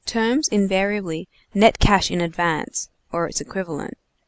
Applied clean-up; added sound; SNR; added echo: none; none; none; none.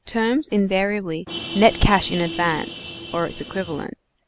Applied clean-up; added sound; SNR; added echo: none; Vehicle horn, car horn, honking; 11 dB; none.